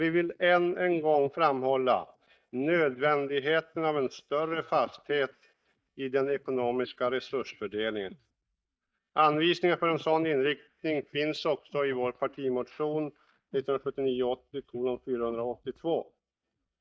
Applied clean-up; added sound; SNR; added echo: neural mask model DeepFilterNet 3.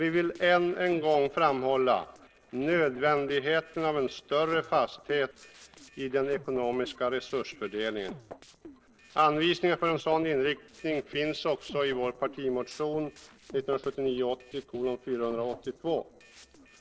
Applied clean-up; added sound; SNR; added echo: neural separator model SepFormer DNS4.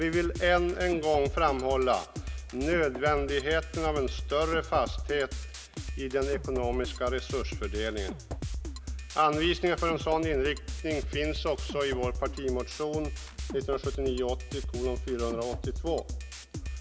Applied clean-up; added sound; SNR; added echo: none; Drum kit; 6 dB; reverberation time 0.3 s.